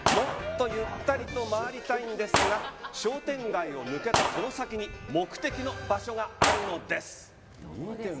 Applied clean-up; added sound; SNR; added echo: none; Gunshot, gunfire; 2 dB; none.